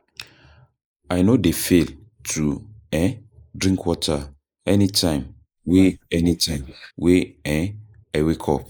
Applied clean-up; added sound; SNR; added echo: neural mask model Resemble Enhance denoiser.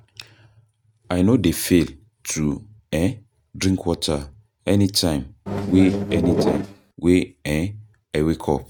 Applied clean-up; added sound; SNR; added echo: neural mask model RNNoise.